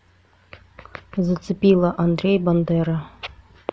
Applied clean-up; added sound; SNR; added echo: none; none; none; none.